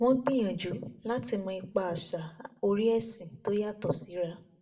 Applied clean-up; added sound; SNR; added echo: none; none; none; reverberation time 0.5 s.